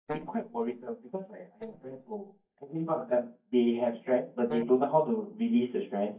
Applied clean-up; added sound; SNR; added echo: neural mask model DeepFilterNet 3.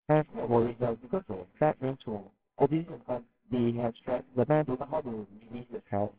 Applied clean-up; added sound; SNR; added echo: neural separator model SepFormer WHAMR!.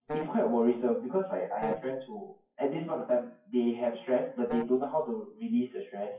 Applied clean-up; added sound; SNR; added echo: classical method WPE with log-MMSE.